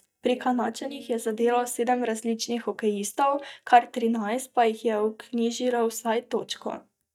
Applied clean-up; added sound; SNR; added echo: neural mask model DeepFilterNet 3.